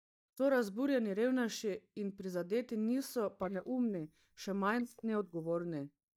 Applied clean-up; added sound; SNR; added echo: neural mask model DeepFilterNet 3.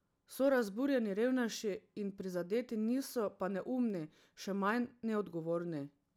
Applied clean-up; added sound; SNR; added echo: none; none; none; none.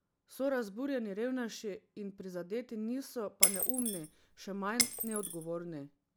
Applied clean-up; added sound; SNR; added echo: none; Shatter; -3 dB; none.